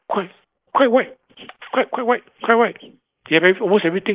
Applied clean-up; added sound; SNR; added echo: neural mask model Resemble Enhance denoiser.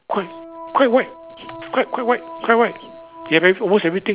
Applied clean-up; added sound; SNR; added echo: none; Organ; 17 dB; none.